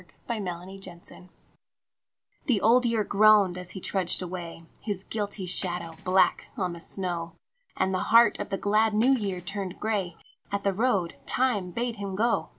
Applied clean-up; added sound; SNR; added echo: none; Cutlery, silverware; 19 dB; none.